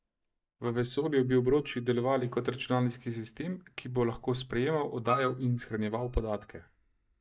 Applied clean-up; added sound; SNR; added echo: neural mask model DeepFilterNet 3.